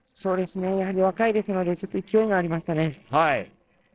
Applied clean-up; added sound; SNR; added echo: neural separator model SepFormer DNS4.